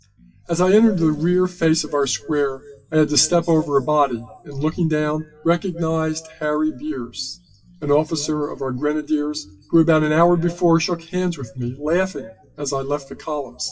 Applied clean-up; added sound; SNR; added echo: classical method WPE with log-MMSE.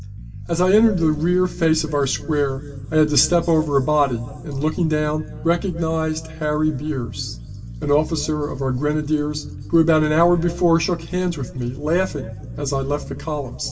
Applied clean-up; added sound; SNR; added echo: none; Bass guitar; 13 dB; reverberation time 2.5 s.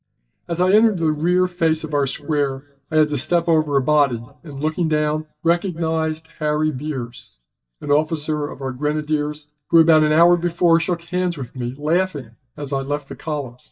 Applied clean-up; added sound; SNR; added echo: neural mask model DeepFilterNet 3.